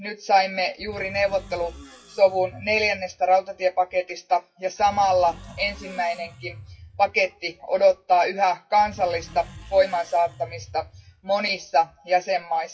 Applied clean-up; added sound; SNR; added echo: classical method WPE with log-MMSE.